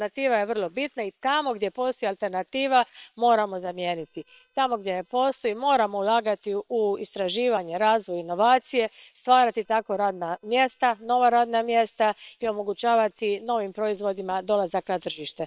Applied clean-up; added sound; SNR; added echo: neural separator model SepFormer WHAM!.